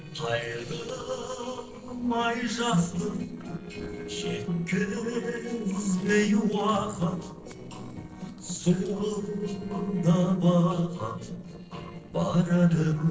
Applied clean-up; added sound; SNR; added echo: neural separator model SepFormer DNS4.